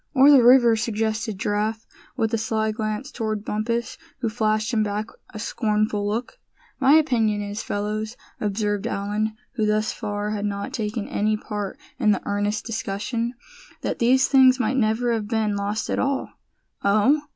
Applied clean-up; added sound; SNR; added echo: none; none; none; none.